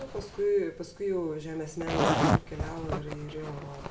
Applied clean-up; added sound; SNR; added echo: none; Zipper (clothing); -1 dB; reverberation time 0.4 s.